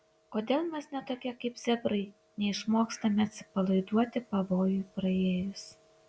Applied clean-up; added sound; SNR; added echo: none; none; none; none.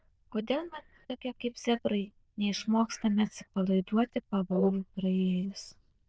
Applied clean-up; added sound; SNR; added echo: neural diffusion model UNIVERSE++.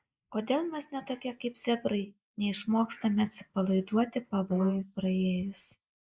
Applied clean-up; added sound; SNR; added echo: neural mask model Resemble Enhance denoiser.